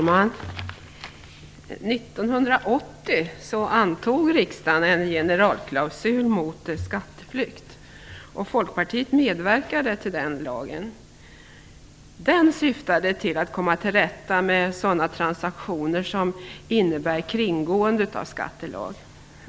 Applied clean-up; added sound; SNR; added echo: none; none; none; none.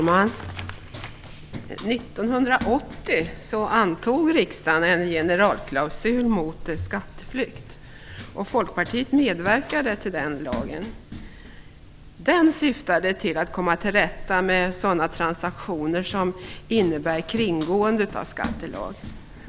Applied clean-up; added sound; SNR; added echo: none; Run; 15 dB; none.